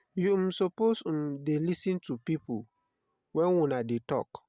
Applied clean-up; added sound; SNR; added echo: none; none; none; none.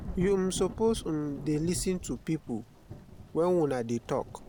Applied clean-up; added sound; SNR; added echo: none; Thunder / Rain; 12 dB; none.